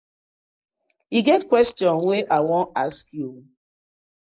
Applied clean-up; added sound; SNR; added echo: neural mask model Resemble Enhance denoiser.